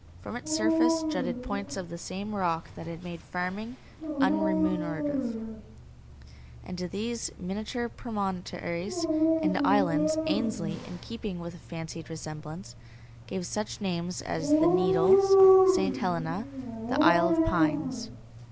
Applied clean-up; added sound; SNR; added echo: none; Dog; -4 dB; none.